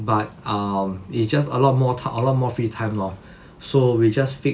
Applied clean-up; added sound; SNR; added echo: none; none; none; none.